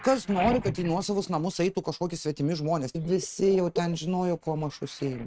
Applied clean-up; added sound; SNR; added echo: neural mask model RNNoise.